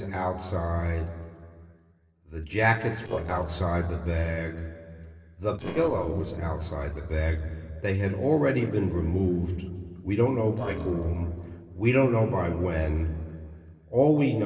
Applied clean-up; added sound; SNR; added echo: neural separator model SepFormer DNS4.